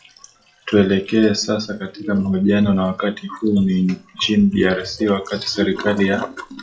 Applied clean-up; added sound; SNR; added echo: classical method WPE with log-MMSE.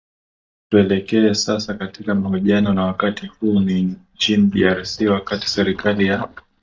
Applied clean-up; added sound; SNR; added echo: neural mask model DeepFilterNet 3.